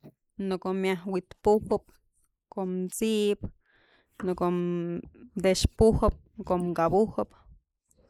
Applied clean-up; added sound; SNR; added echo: neural mask model Resemble Enhance denoiser.